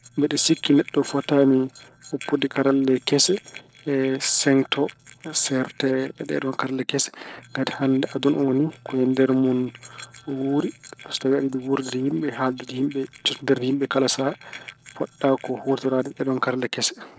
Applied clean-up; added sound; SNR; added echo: neural separator model SepFormer DNS4.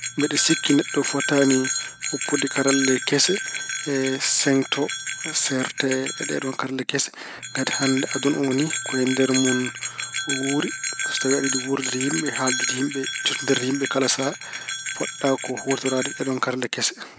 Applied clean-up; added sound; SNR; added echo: none; Bell; 5 dB; none.